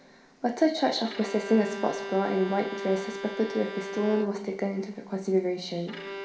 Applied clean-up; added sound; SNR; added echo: none; Bowed string instrument; 10 dB; reverberation time 1.0 s.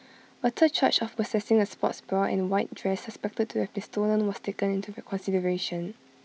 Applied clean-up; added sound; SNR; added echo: none; none; none; none.